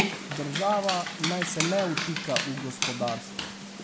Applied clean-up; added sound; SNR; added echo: none; Dog; 1 dB; none.